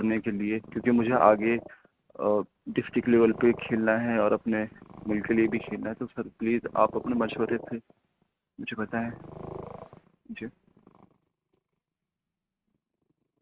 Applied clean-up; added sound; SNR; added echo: neural mask model RNNoise.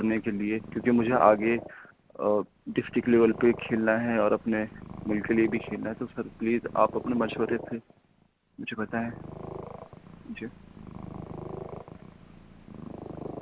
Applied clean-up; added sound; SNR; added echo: none; Purr; 14 dB; none.